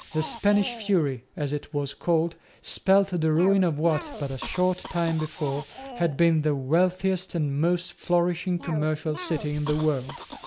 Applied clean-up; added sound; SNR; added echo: none; Cough; 16 dB; none.